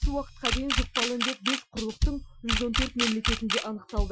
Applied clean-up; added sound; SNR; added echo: classical method Wiener filter.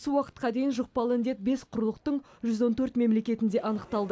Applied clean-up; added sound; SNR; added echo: none; none; none; none.